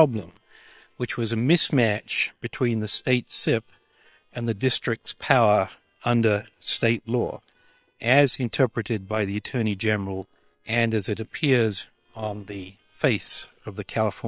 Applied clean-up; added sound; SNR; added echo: neural separator model SepFormer WHAM!.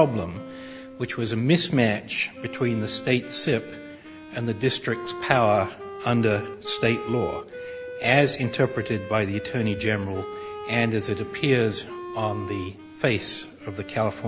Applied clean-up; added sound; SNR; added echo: none; Wind instrument, woodwind instrument; 12 dB; none.